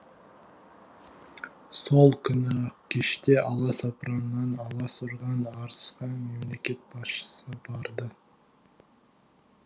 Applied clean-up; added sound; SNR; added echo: none; none; none; none.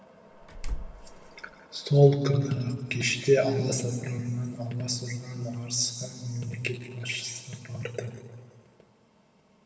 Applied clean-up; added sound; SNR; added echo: none; Slam; 8 dB; reverberation time 1.9 s.